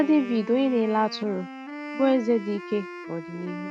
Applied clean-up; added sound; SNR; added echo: none; Wind instrument, woodwind instrument; 13 dB; none.